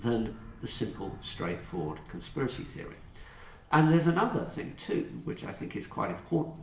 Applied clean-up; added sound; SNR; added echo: none; Bird vocalization, bird call, bird song; 18 dB; reverberation time 0.8 s.